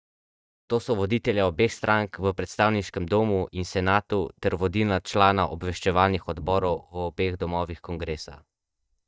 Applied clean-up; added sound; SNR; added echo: neural mask model DeepFilterNet 3.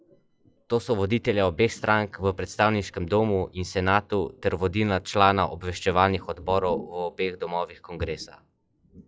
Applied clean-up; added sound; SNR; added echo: classical method log-MMSE.